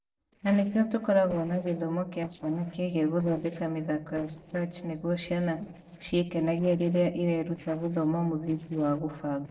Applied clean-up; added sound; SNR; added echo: neural separator model SepFormer DNS4.